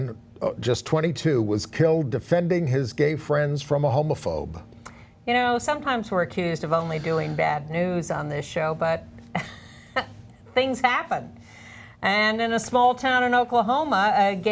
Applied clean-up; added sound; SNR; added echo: none; none; none; none.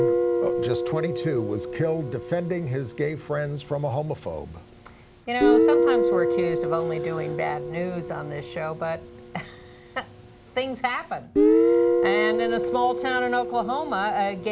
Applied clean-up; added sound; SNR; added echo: none; Guitar; -3 dB; none.